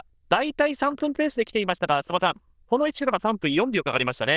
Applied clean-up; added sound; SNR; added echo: neural diffusion model UNIVERSE++.